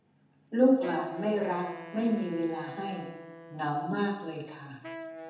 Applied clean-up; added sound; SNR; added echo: none; Wind instrument, woodwind instrument; 15 dB; reverberation time 0.8 s.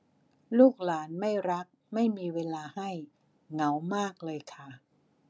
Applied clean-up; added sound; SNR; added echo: none; none; none; none.